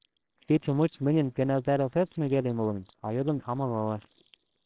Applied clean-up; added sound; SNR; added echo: neural separator model SepFormer WHAMR!.